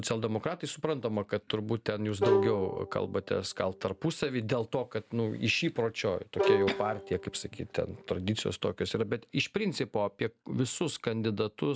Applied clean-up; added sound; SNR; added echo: none; Bowed string instrument; 2 dB; none.